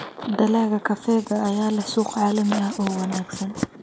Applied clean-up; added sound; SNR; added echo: none; Writing; 19 dB; none.